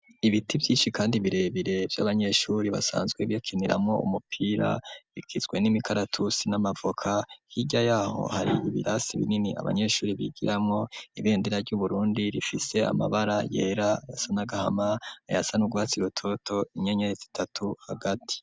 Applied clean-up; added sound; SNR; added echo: none; none; none; none.